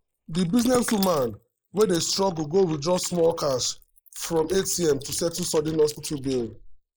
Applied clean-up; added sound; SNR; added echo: neural mask model Resemble Enhance denoiser.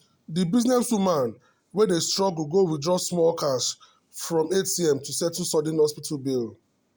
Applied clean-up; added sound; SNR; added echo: none; none; none; none.